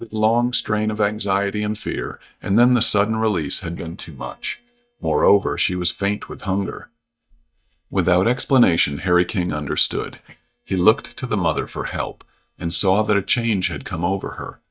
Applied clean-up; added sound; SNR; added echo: neural mask model DeepFilterNet 3.